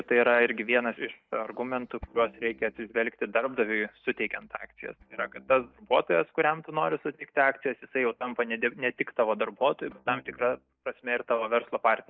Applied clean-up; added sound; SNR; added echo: neural mask model DeepFilterNet 3.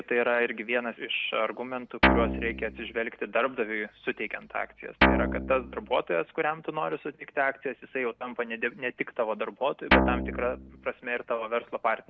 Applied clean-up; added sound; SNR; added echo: none; Guitar; -4 dB; none.